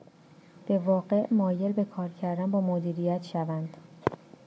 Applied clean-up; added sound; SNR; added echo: none; none; none; none.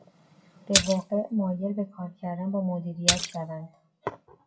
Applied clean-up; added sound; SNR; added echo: classical method WPE with log-MMSE.